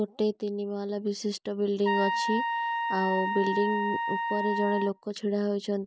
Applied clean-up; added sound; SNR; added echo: none; Trumpet; 1 dB; none.